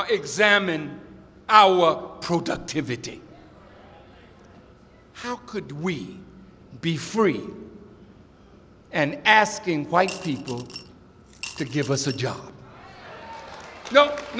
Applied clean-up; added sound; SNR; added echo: none; Coin (dropping) / Glass; 16 dB; none.